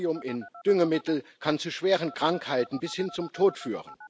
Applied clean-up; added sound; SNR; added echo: none; Telephone; 19 dB; none.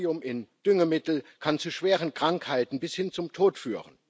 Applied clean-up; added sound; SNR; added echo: none; none; none; none.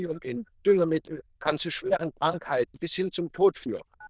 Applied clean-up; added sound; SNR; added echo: neural diffusion model UNIVERSE++.